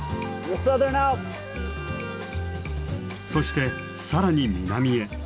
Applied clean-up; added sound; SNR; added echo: none; Bowed string instrument; 17 dB; none.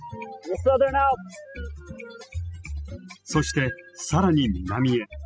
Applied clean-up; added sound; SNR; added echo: classical method spectral subtraction.